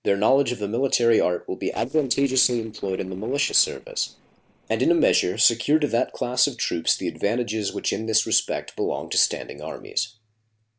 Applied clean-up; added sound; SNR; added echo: neural separator model SepFormer DNS4.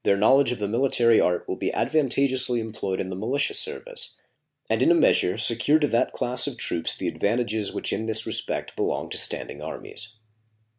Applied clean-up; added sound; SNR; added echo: none; none; none; none.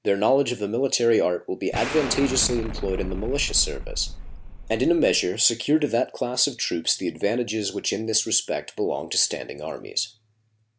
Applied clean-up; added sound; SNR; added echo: none; Explosion; 7 dB; none.